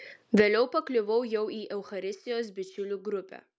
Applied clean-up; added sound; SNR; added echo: none; none; none; none.